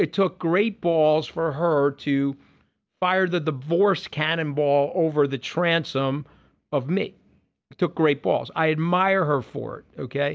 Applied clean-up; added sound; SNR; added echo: none; none; none; none.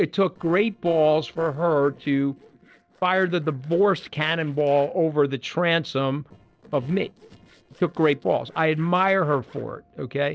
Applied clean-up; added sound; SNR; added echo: neural separator model SepFormer DNS4.